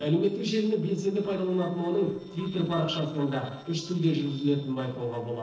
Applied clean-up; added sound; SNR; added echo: neural separator model SepFormer DNS4.